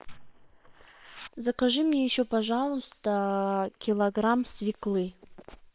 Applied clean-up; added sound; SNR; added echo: neural separator model SepFormer WHAM!.